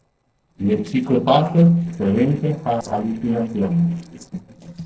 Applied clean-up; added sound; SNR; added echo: neural separator model SepFormer DNS4.